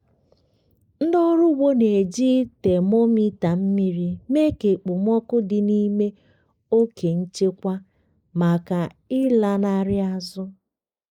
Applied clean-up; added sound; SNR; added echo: neural mask model Resemble Enhance denoiser.